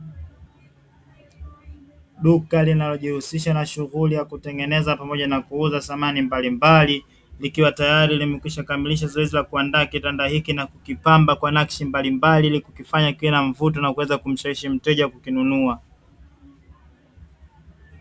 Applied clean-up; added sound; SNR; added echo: none; none; none; none.